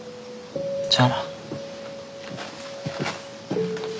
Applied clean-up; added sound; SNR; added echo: none; none; none; none.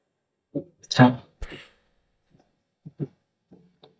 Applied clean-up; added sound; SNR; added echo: neural mask model DeepFilterNet 3.